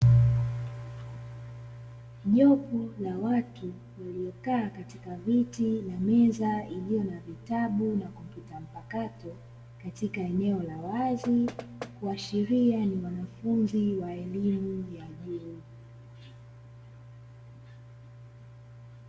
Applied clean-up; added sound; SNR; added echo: none; Knock; 14 dB; reverberation time 1.0 s.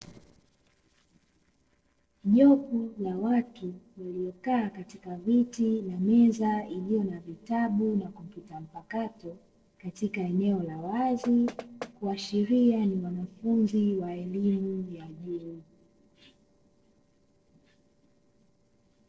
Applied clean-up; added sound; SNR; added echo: neural separator model SepFormer DNS4.